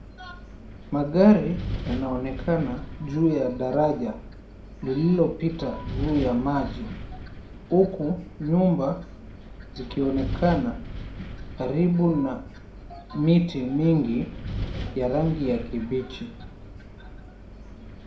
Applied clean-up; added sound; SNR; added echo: none; Wind; 11 dB; reverberation time 0.4 s.